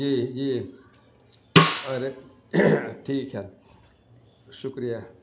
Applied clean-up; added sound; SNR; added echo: none; Snare drum; -5 dB; none.